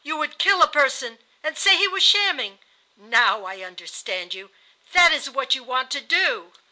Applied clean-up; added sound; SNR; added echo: none; none; none; none.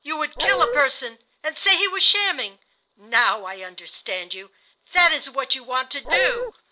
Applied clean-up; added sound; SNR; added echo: neural separator model SepFormer DNS4.